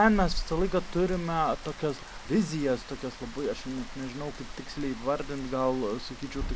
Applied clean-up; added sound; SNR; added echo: none; Rain; 7 dB; none.